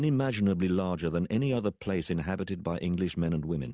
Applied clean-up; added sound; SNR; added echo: none; none; none; none.